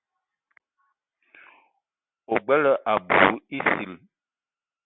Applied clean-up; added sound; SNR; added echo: none; none; none; none.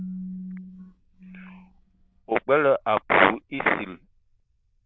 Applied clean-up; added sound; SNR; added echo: neural diffusion model UNIVERSE++.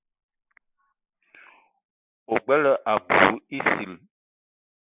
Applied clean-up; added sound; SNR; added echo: neural mask model Resemble Enhance denoiser.